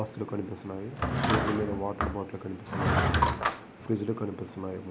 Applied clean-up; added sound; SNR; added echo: none; Drawer open or close / Wood; -3 dB; none.